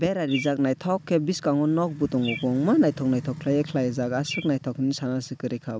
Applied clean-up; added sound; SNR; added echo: none; Bird; 16 dB; none.